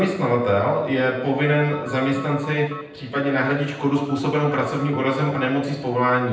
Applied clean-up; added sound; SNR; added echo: none; Telephone; 15 dB; reverberation time 0.9 s.